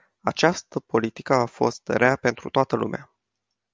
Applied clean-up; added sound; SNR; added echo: none; none; none; none.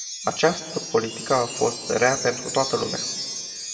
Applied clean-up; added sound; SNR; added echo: none; Wind chime; 7 dB; reverberation time 1.4 s.